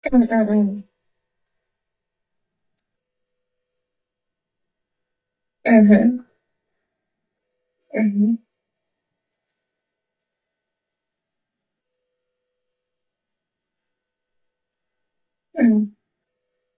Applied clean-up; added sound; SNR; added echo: neural mask model DeepFilterNet 3.